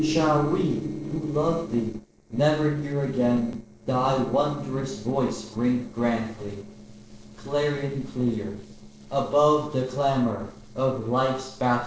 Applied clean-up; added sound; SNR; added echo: neural separator model SepFormer DNS4.